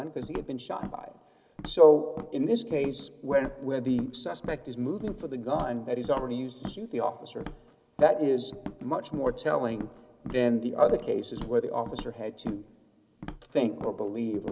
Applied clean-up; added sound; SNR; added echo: none; Walk, footsteps; 15 dB; none.